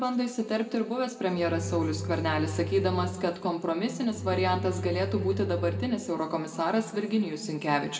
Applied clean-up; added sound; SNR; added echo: none; Bowed string instrument; 6 dB; reverberation time 1.8 s.